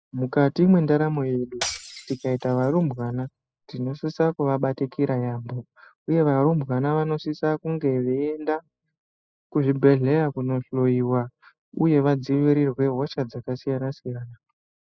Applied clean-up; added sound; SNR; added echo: classical method spectral subtraction.